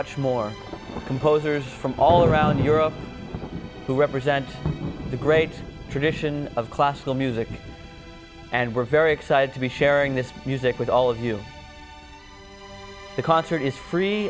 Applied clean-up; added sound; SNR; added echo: none; Thunder; 9 dB; none.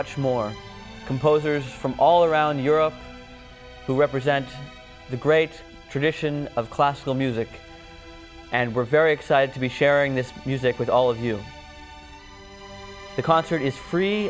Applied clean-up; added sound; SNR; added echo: none; none; none; none.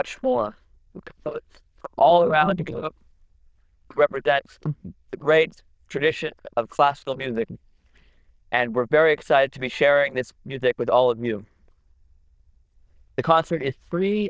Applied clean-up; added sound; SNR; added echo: neural diffusion model UNIVERSE++.